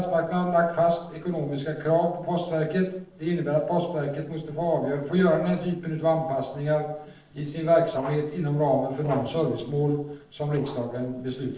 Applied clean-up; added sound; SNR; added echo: neural separator model SepFormer DNS4.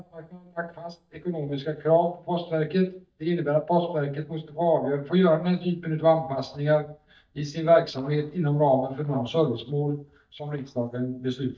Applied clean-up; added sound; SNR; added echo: neural mask model DeepFilterNet 3.